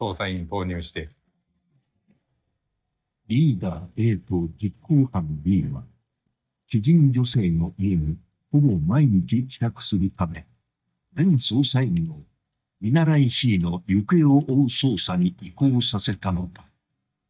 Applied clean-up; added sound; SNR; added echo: neural mask model DeepFilterNet 3.